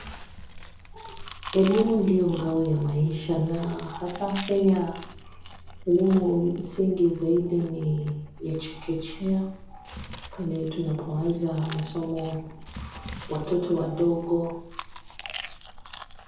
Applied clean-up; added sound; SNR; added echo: none; Chewing, mastication; 13 dB; reverberation time 0.7 s.